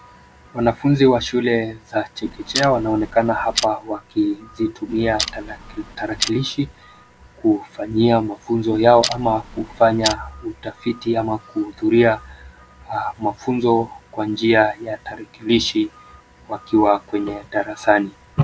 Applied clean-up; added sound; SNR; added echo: none; Clock; 11 dB; none.